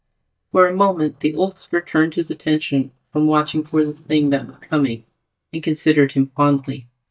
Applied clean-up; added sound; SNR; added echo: neural mask model DeepFilterNet 3.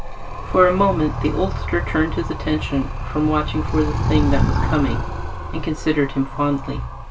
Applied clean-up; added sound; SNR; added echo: none; Animal; 2 dB; reverberation time 0.2 s.